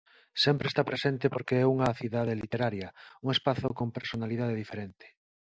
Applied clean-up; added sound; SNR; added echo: none; none; none; none.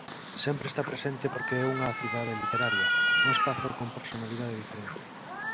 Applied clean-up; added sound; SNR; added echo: none; Cat; -3 dB; none.